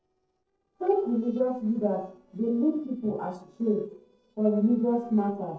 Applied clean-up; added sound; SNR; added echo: neural separator model SepFormer DNS4.